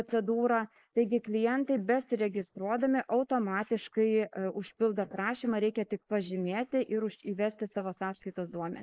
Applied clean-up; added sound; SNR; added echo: neural mask model Resemble Enhance denoiser.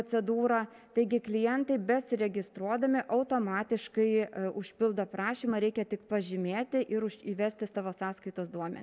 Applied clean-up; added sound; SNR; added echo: none; none; none; none.